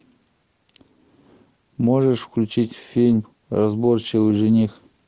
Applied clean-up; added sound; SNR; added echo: none; none; none; none.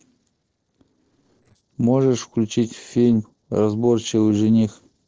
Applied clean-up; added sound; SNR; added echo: neural separator model SepFormer DNS4.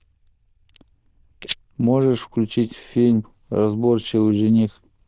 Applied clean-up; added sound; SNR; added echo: neural diffusion model UNIVERSE++.